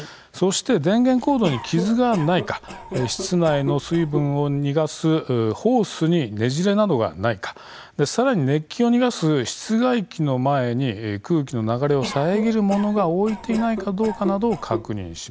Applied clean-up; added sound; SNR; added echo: none; Cough; 12 dB; none.